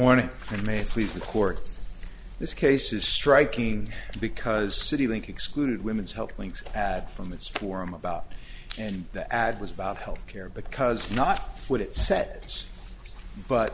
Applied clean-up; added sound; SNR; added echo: none; none; none; none.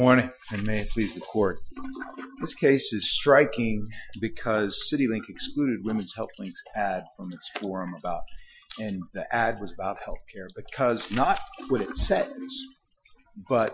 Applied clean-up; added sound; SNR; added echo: classical method Wiener filter.